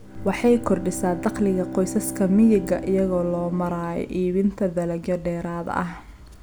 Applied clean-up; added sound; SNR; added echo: none; Bowed string instrument; 13 dB; none.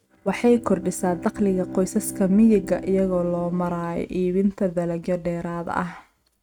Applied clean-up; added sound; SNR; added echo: neural mask model RNNoise.